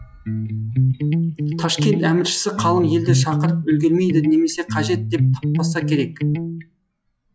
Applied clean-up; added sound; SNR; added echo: classical method log-MMSE.